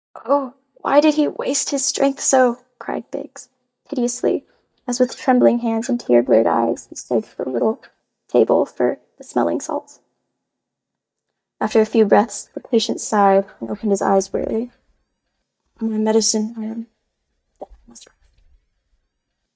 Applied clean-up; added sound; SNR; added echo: neural mask model DeepFilterNet 3.